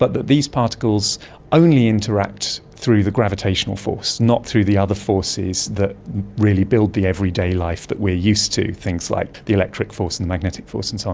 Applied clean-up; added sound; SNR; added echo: none; none; none; none.